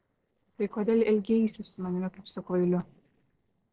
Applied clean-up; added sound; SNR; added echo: neural separator model SepFormer DNS4.